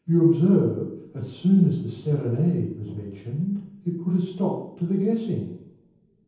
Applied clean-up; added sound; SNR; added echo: none; none; none; reverberation time 0.9 s.